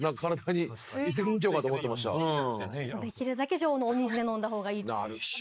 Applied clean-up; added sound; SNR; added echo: neural mask model Resemble Enhance denoiser.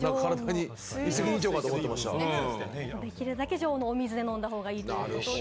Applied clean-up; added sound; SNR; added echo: none; none; none; none.